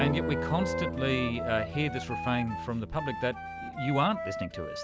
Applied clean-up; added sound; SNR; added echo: none; Wind instrument, woodwind instrument + Acoustic guitar; 3 dB; none.